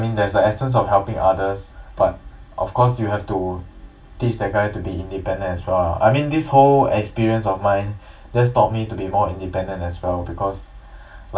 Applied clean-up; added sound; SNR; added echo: none; none; none; reverberation time 0.2 s.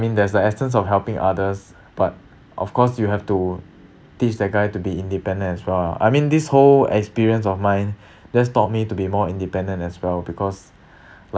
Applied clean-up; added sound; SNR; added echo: none; none; none; none.